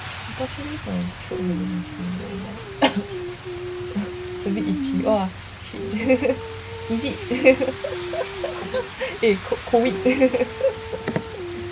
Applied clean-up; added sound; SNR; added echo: none; Rain; 7 dB; none.